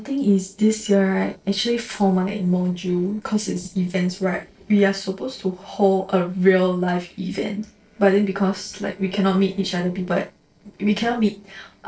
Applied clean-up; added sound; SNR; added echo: neural separator model SepFormer DNS4.